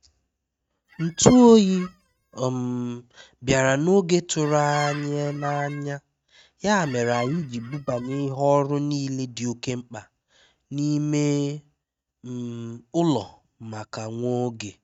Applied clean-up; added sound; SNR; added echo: neural mask model RNNoise.